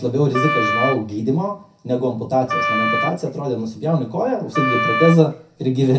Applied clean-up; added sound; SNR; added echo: none; Wind instrument, woodwind instrument; 3 dB; reverberation time 0.3 s.